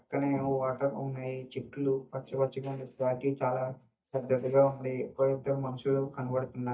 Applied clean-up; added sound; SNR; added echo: neural mask model DeepFilterNet 3.